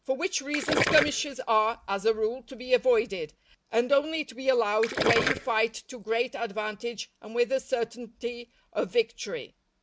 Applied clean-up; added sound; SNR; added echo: none; Gurgling; 6 dB; none.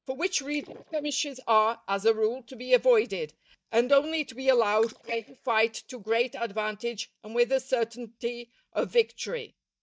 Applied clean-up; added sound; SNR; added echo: neural mask model DeepFilterNet 3.